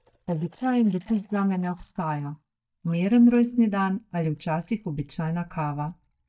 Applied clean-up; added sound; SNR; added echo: neural mask model DeepFilterNet 3.